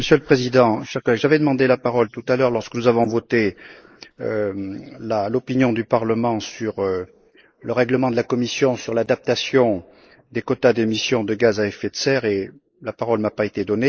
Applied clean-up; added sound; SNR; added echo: neural mask model Resemble Enhance denoiser.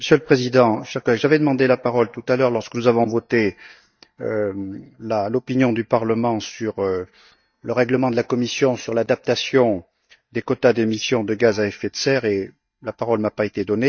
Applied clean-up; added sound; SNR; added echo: neural mask model DeepFilterNet 3.